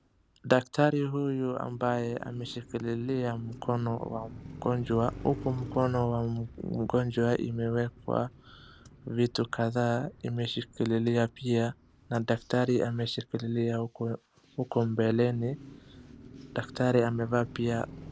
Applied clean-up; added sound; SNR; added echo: none; Car passing by; 18 dB; none.